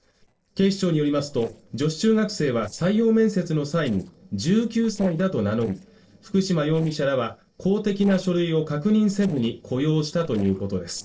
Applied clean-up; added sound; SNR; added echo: neural separator model SepFormer DNS4.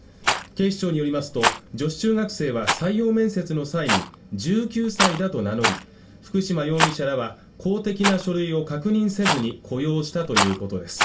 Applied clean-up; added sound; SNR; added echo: none; Rattle; 4 dB; reverberation time 0.2 s.